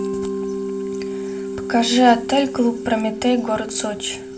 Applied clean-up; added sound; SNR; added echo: none; Mallet percussion; 7 dB; reverberation time 0.4 s.